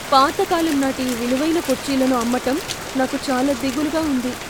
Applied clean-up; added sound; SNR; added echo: none; Rain; 10 dB; none.